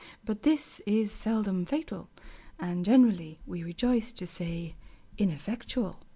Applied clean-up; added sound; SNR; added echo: none; none; none; none.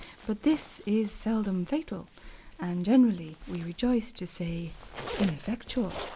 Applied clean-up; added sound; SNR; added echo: none; Zipper (clothing); 16 dB; none.